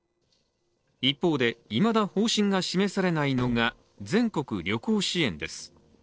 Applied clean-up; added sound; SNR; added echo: neural separator model SepFormer DNS4.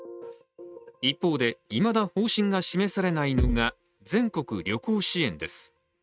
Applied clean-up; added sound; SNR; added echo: neural mask model RNNoise.